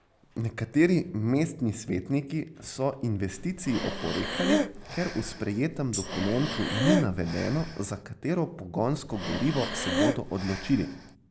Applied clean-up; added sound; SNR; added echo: none; Breathing + Tambourine; 3 dB; none.